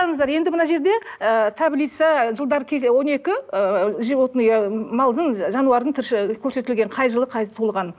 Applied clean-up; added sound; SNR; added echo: none; none; none; none.